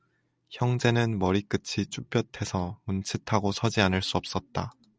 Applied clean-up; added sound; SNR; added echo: none; none; none; none.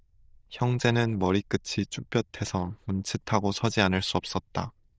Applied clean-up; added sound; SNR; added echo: neural diffusion model UNIVERSE++.